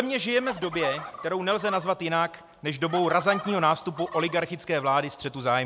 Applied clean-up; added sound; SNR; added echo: none; Fowl; 13 dB; none.